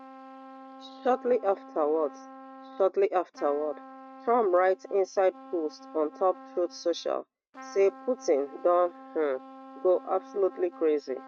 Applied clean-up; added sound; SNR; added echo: neural mask model RNNoise.